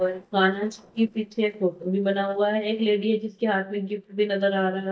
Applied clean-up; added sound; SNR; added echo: neural mask model DeepFilterNet 3.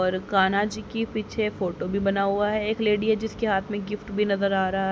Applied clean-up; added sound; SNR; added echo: none; none; none; none.